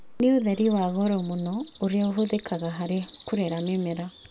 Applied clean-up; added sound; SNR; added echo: none; Bird; 14 dB; none.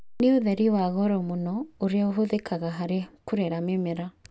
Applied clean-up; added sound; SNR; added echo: none; none; none; none.